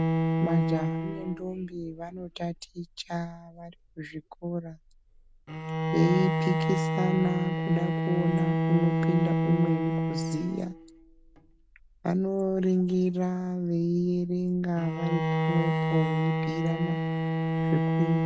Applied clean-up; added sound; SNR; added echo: none; Bowed string instrument; 0 dB; none.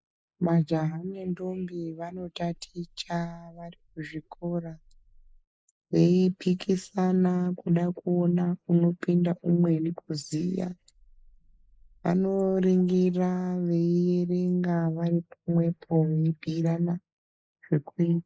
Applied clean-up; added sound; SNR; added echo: neural mask model Resemble Enhance denoiser.